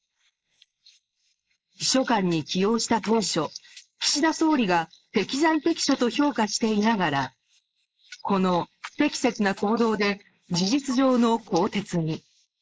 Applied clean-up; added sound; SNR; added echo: neural mask model Resemble Enhance denoiser.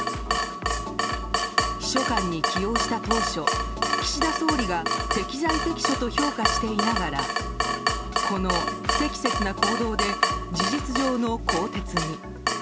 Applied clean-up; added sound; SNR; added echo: none; Drip / Water tap, faucet; -1 dB; none.